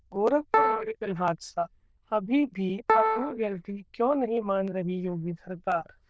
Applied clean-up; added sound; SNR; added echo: neural diffusion model UNIVERSE++.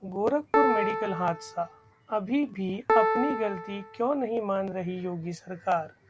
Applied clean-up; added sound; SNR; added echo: none; Piano; 0 dB; none.